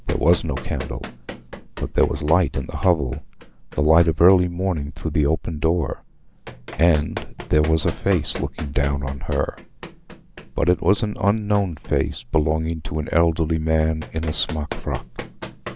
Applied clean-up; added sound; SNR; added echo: none; Run; 16 dB; none.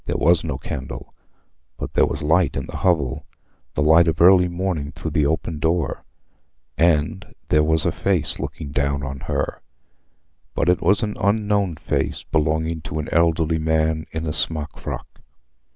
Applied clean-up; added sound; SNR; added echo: none; none; none; none.